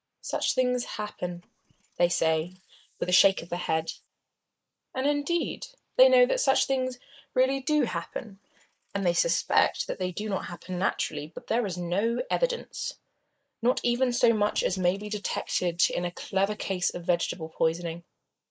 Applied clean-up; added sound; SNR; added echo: neural mask model Resemble Enhance denoiser.